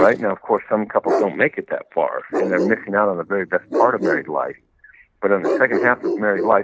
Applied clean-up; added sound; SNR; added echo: none; Bark; 5 dB; none.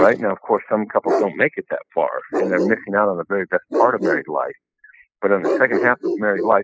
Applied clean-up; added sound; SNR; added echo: classical method spectral subtraction.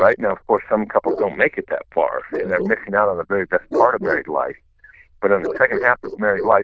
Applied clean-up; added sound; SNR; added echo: neural diffusion model UNIVERSE++.